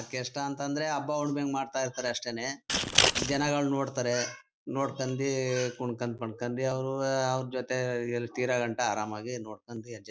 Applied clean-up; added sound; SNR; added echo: none; Scissors; -4 dB; none.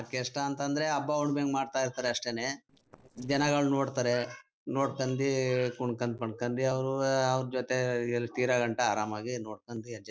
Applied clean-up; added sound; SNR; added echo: neural separator model SepFormer DNS4.